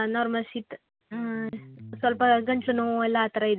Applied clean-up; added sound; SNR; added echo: none; Electric guitar; 20 dB; none.